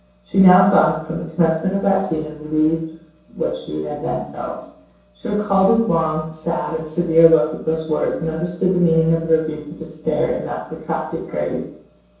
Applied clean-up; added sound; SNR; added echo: none; none; none; reverberation time 0.7 s.